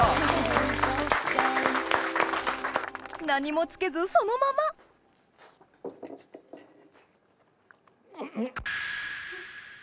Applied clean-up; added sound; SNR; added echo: none; none; none; none.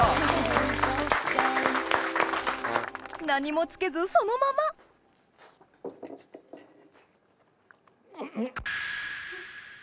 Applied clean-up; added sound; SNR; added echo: none; Brass instrument; 12 dB; none.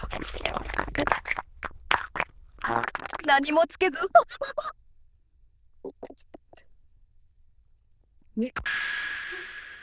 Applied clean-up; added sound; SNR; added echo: neural diffusion model UNIVERSE++.